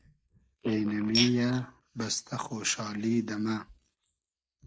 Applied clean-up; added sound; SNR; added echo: neural mask model Resemble Enhance denoiser.